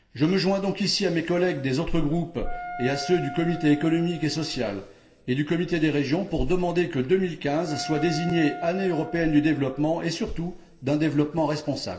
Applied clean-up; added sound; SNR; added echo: none; Wind instrument, woodwind instrument; 13 dB; reverberation time 1.4 s.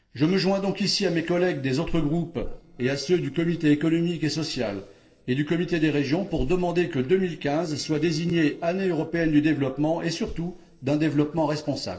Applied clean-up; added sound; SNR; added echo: neural separator model SepFormer DNS4.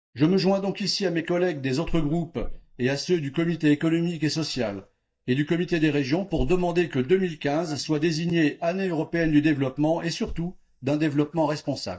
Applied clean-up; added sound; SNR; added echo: neural mask model DeepFilterNet 3.